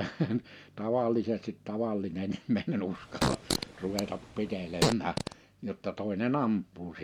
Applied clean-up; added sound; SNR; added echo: none; Fart; 1 dB; none.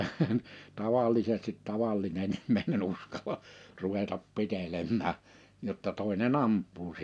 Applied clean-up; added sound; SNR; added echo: none; none; none; none.